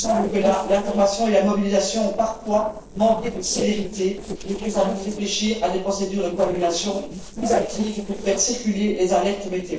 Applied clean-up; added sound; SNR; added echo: neural separator model SepFormer DNS4.